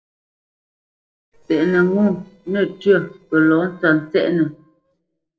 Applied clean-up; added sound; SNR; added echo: neural separator model SepFormer DNS4.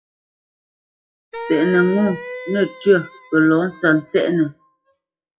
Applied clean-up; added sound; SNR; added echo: classical method WPE with log-MMSE.